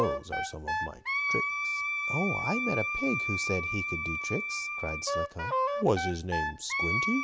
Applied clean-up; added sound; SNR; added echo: none; Wind instrument, woodwind instrument; -2 dB; none.